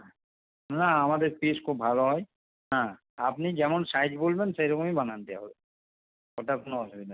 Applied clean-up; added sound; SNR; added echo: none; none; none; none.